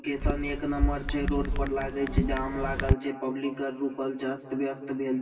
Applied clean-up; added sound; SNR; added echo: none; Chatter / Chirp, tweet / Car passing by / Typing; -1 dB; reverberation time 2.4 s.